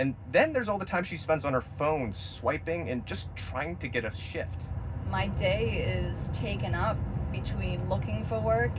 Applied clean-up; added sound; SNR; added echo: none; none; none; reverberation time 0.4 s.